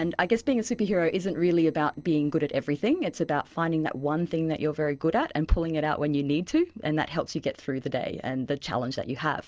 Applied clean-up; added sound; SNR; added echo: neural separator model SepFormer DNS4.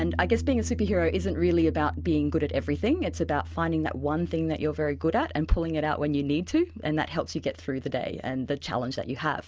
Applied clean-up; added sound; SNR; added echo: none; Piano; 10 dB; none.